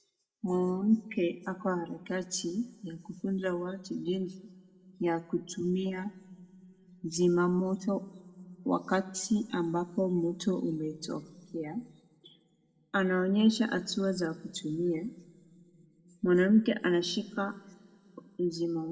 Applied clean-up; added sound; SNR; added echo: none; none; none; reverberation time 0.9 s.